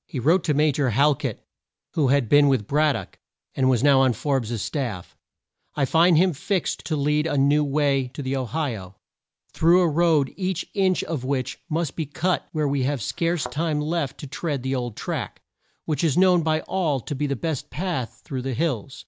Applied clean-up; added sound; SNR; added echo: none; Thump, thud; 17 dB; none.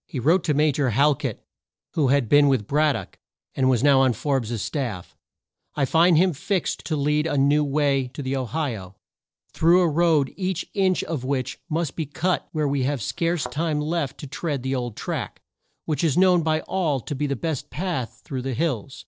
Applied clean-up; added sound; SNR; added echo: neural separator model SepFormer DNS4.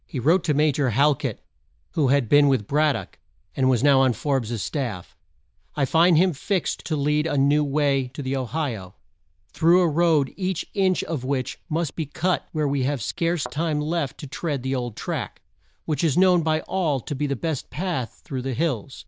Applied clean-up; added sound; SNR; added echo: neural diffusion model UNIVERSE++.